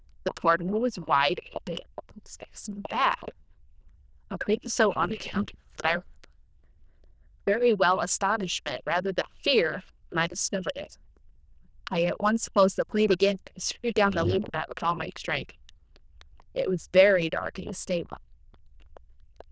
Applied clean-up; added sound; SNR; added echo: neural diffusion model UNIVERSE++.